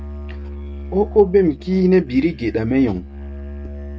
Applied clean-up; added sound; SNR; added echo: neural mask model RNNoise.